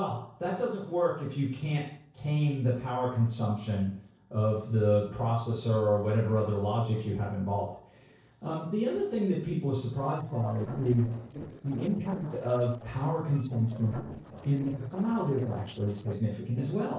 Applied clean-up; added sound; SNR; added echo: neural separator model SepFormer DNS4.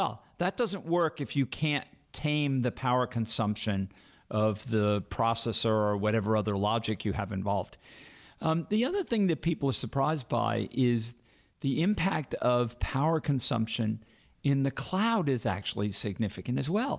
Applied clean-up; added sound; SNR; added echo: none; none; none; none.